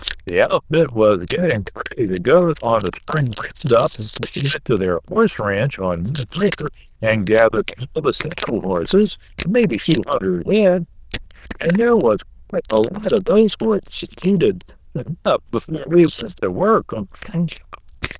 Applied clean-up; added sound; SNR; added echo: neural diffusion model UNIVERSE++.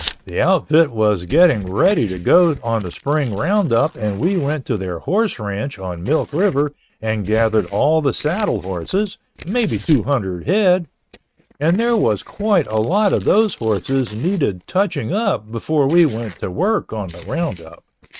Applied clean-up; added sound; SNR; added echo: neural mask model RNNoise.